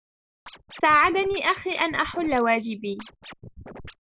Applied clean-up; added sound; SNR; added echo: none; Scratching (performance technique); 17 dB; none.